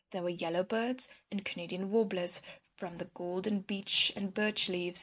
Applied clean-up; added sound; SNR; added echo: neural mask model Resemble Enhance denoiser.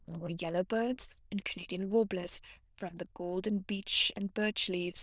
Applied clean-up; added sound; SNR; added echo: neural diffusion model UNIVERSE++.